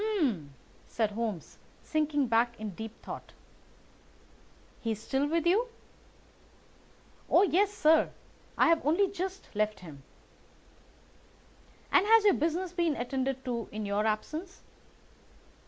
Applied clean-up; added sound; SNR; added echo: none; none; none; none.